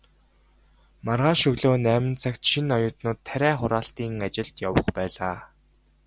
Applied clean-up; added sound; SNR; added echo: none; none; none; none.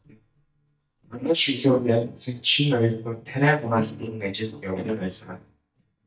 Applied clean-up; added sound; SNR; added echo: neural mask model DeepFilterNet 3.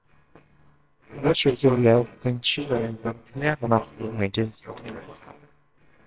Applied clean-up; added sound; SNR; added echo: neural separator model SepFormer WHAMR!.